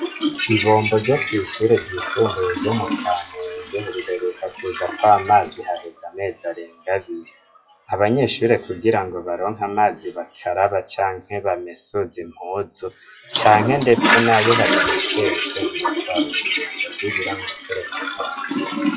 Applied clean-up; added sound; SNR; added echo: classical method WPE with log-MMSE.